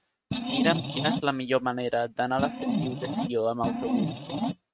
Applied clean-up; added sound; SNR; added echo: neural mask model RNNoise.